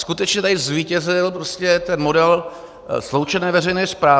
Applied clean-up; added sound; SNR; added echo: none; none; none; none.